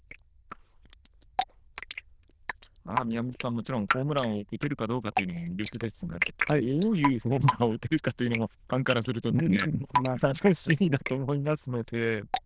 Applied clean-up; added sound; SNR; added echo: neural diffusion model UNIVERSE++.